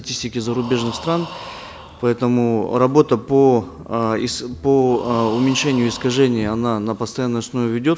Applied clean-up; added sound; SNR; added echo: none; Breathing; 18 dB; none.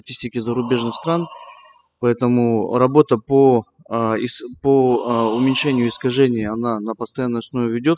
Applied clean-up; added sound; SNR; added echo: classical method spectral subtraction.